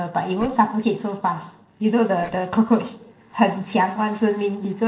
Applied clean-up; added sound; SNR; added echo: neural separator model SepFormer DNS4.